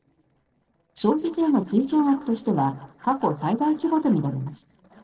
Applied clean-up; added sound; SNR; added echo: neural separator model SepFormer DNS4.